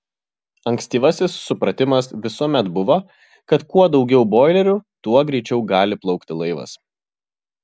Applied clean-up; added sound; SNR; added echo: none; none; none; none.